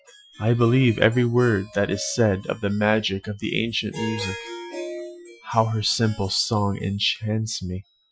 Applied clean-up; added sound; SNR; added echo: classical method Wiener filter.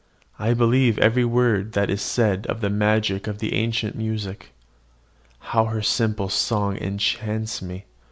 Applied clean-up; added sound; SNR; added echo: none; none; none; none.